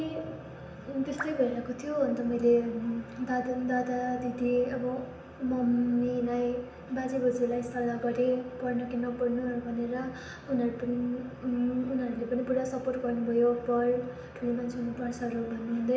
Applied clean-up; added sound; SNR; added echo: none; none; none; reverberation time 0.8 s.